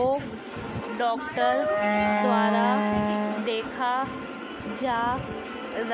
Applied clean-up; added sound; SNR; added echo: none; Wind instrument, woodwind instrument; -2 dB; none.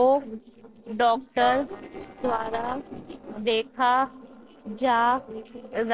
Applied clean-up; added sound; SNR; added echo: neural separator model SepFormer DNS4.